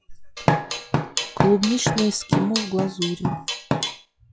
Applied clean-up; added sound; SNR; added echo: classical method log-MMSE.